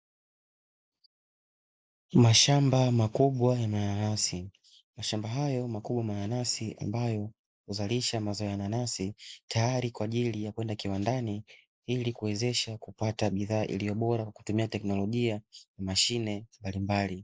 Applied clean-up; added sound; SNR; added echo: none; none; none; none.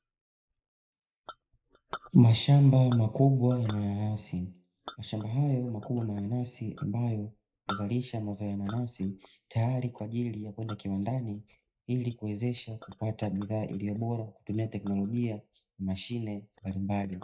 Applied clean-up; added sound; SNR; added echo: neural mask model DeepFilterNet 3.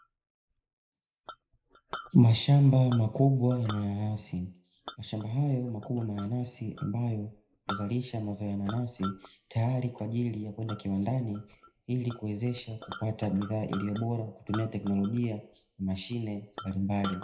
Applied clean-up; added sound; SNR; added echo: none; Chink, clink; 18 dB; reverberation time 0.4 s.